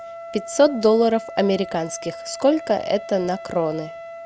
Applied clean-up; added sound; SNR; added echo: none; Wind instrument, woodwind instrument; 14 dB; none.